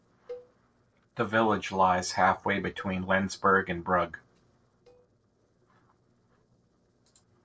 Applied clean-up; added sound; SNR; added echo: neural separator model SepFormer DNS4.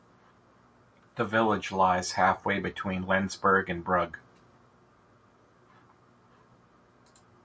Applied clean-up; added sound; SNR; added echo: none; none; none; none.